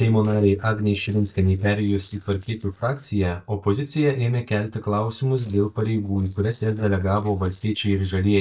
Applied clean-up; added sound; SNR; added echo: neural mask model DeepFilterNet 3.